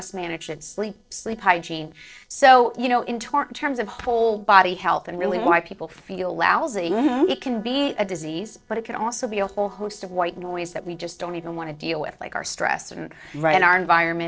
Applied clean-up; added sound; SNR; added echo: neural separator model SepFormer DNS4.